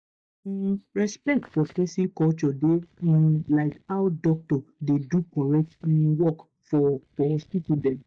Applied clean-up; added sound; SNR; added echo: neural mask model DeepFilterNet 3.